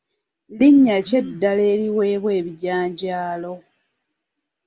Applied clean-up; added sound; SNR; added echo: none; none; none; none.